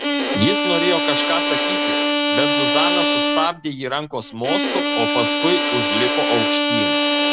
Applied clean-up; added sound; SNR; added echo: none; Bowed string instrument; -4 dB; none.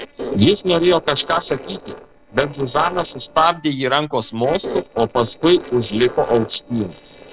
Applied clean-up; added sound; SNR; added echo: neural separator model SepFormer DNS4.